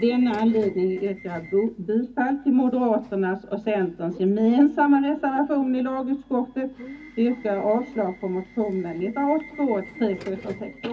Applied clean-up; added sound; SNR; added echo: none; Subway, metro, underground / Alarm; 20 dB; reverberation time 0.4 s.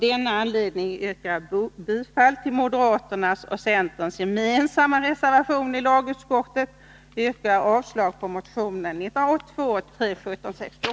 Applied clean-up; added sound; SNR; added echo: none; none; none; none.